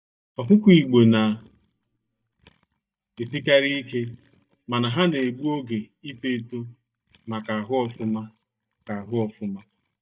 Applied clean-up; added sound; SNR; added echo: neural mask model DeepFilterNet 3.